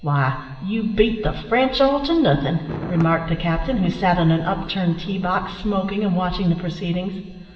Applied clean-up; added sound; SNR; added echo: none; Thunder; 19 dB; reverberation time 2.5 s.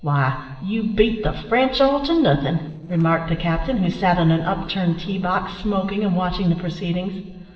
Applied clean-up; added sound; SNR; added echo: neural separator model SepFormer DNS4.